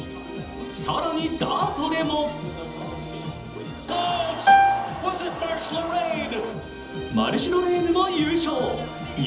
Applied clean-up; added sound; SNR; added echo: none; Piano; -5 dB; reverberation time 1.2 s.